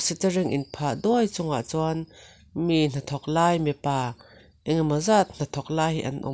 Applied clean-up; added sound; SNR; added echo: none; none; none; none.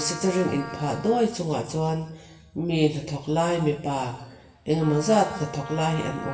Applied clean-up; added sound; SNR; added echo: none; Trumpet; 15 dB; reverberation time 1.0 s.